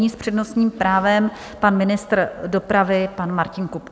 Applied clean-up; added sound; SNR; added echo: none; none; none; none.